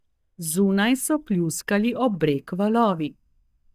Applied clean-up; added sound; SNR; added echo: neural mask model DeepFilterNet 3.